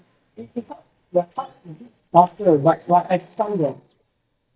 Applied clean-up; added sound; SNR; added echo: neural mask model DeepFilterNet 3.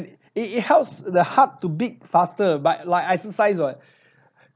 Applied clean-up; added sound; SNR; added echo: none; none; none; none.